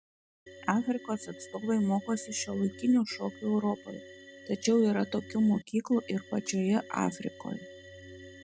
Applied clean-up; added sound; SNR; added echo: none; Organ; 18 dB; none.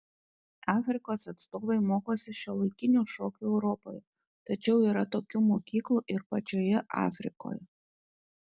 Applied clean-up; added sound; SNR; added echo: none; none; none; none.